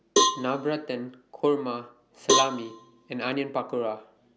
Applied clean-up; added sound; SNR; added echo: none; Cowbell; -1 dB; none.